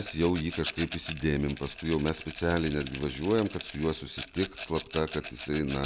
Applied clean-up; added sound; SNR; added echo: none; Rattle; 7 dB; none.